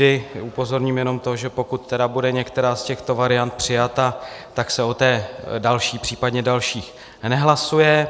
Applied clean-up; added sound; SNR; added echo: none; none; none; none.